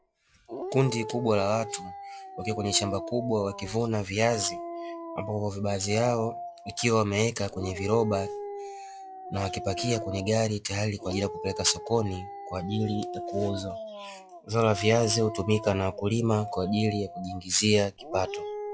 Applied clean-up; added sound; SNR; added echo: classical method log-MMSE.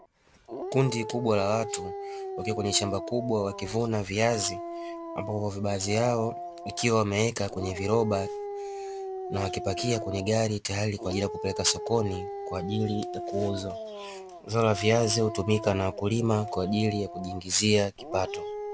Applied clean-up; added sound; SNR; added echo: none; Dog; 9 dB; none.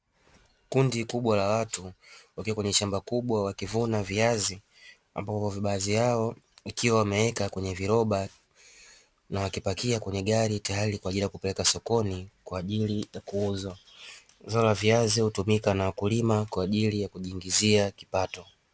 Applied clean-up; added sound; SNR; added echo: none; none; none; none.